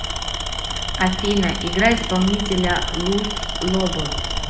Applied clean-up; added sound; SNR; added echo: none; Tools; 3 dB; reverberation time 0.9 s.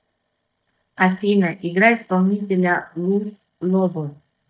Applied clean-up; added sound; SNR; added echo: neural mask model DeepFilterNet 3.